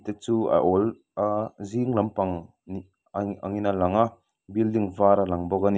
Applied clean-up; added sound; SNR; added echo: none; none; none; none.